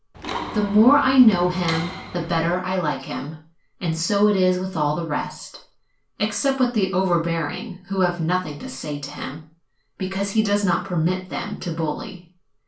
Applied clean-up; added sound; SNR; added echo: none; Mechanisms; 10 dB; reverberation time 0.3 s.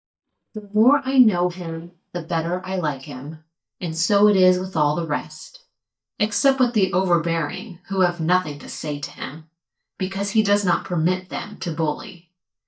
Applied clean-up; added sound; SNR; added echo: neural mask model DeepFilterNet 3.